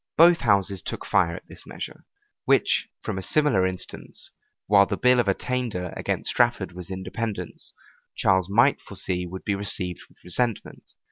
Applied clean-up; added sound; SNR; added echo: none; none; none; none.